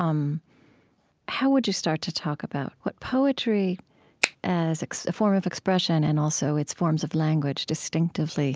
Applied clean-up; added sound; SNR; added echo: none; Finger snapping; 2 dB; none.